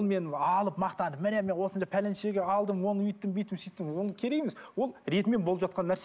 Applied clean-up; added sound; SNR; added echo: none; none; none; none.